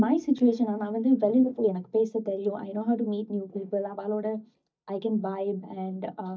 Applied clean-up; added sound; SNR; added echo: neural mask model DeepFilterNet 3.